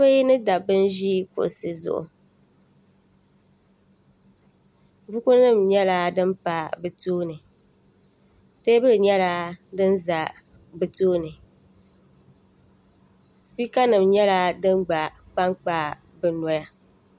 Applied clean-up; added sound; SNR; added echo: none; none; none; none.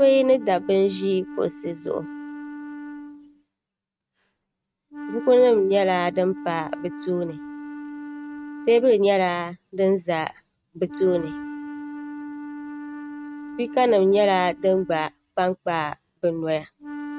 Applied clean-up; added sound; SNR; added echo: neural mask model RNNoise.